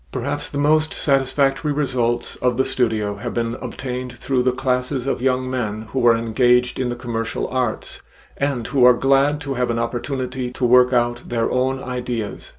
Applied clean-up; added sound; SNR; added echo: none; none; none; none.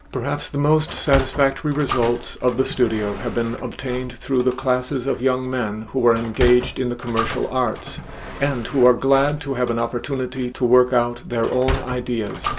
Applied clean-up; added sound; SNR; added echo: none; Sliding door; 11 dB; none.